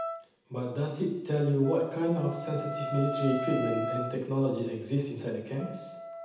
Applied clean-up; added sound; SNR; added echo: none; Wind instrument, woodwind instrument; 8 dB; reverberation time 0.9 s.